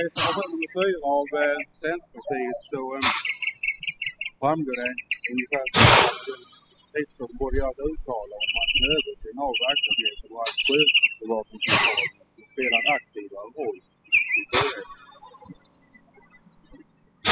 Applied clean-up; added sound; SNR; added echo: classical method spectral subtraction.